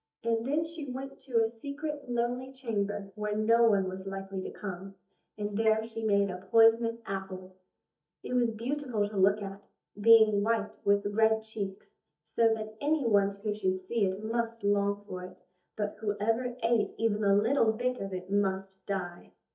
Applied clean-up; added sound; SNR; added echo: neural mask model DeepFilterNet 3.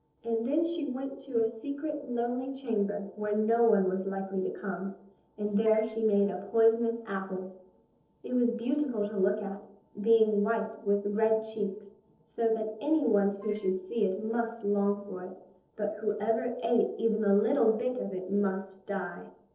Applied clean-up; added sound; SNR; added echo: neural separator model SepFormer DNS4.